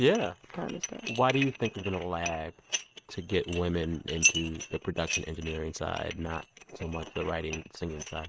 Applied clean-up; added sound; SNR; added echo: neural mask model RNNoise.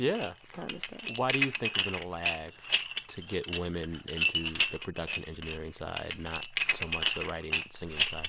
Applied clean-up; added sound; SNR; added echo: none; Dishes, pots, and pans; -4 dB; none.